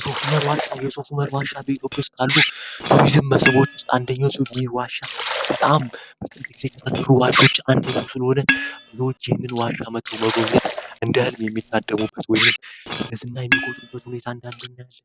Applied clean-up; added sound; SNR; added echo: none; Liquid; 5 dB; none.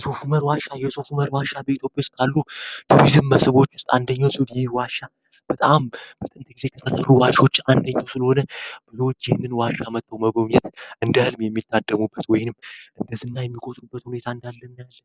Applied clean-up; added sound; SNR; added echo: none; none; none; none.